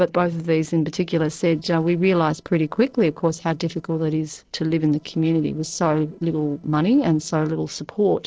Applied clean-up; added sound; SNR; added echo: neural separator model SepFormer DNS4.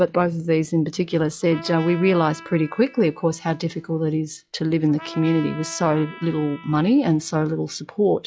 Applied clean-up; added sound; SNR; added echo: classical method log-MMSE.